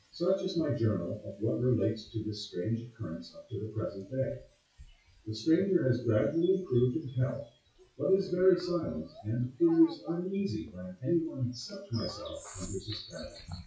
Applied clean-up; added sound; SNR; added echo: classical method WPE with log-MMSE.